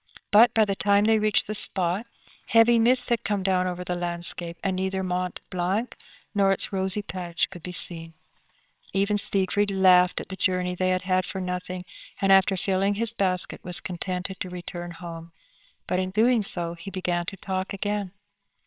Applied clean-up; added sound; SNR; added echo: neural separator model SepFormer WHAMR!.